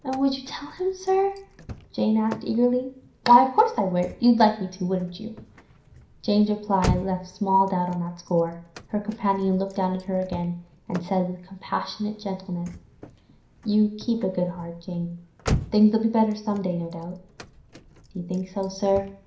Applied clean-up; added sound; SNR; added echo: none; Slam / Car; 13 dB; reverberation time 0.5 s.